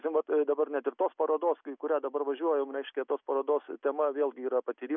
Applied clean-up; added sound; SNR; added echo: none; none; none; none.